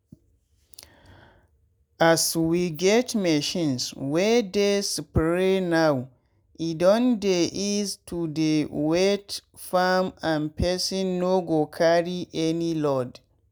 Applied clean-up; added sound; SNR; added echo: none; none; none; none.